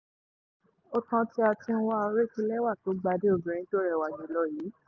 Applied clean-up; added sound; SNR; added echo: none; none; none; none.